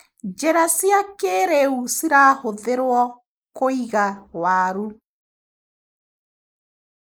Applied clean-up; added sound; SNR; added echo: neural mask model Resemble Enhance denoiser.